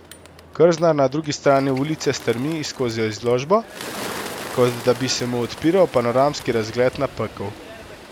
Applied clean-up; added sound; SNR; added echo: none; Bird; 15 dB; none.